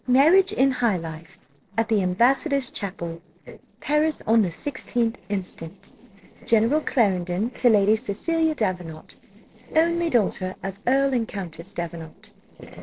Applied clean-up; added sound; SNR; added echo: neural separator model SepFormer DNS4.